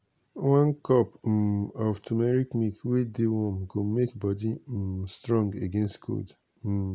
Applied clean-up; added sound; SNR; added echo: none; none; none; none.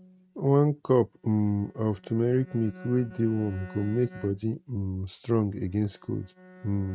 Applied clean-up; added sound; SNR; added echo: neural mask model RNNoise.